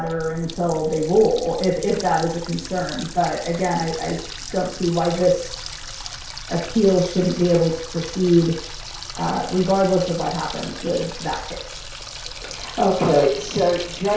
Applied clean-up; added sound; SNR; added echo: none; Water tap, faucet; 12 dB; reverberation time 0.6 s.